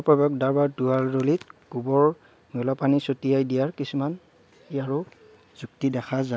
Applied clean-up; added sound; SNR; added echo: none; none; none; none.